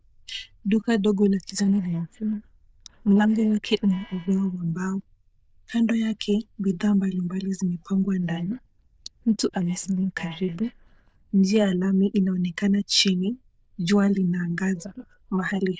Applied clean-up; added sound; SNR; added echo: neural diffusion model UNIVERSE++.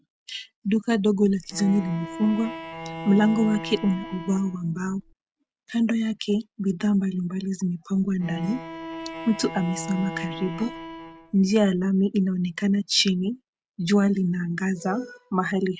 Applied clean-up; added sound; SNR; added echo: none; Bowed string instrument; 12 dB; none.